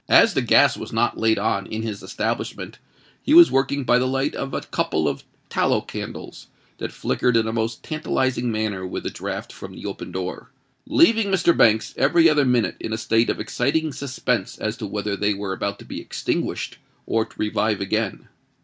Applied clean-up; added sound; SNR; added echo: none; none; none; none.